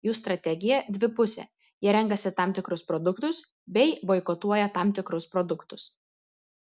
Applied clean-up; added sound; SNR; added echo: none; none; none; none.